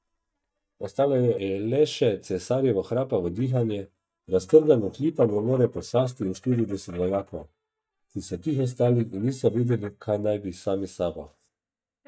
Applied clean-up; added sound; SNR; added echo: neural mask model DeepFilterNet 3.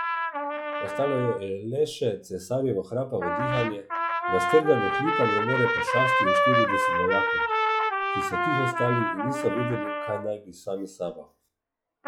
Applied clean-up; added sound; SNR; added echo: classical method log-MMSE.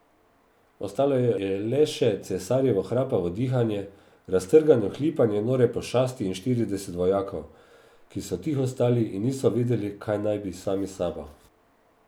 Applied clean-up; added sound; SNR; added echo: none; none; none; none.